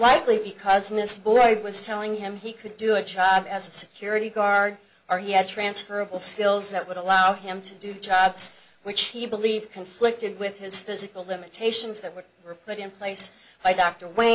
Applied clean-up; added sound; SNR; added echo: none; none; none; none.